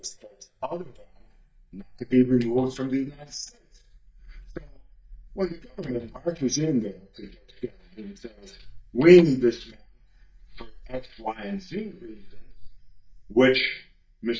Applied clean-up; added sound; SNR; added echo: neural mask model DeepFilterNet 3.